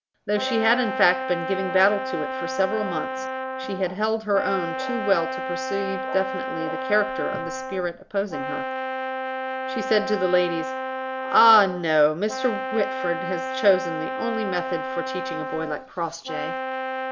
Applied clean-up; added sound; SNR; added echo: none; Brass instrument; 4 dB; none.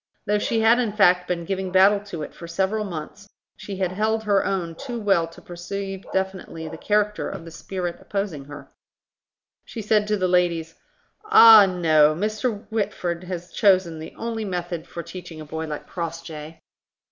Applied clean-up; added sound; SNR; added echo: none; none; none; none.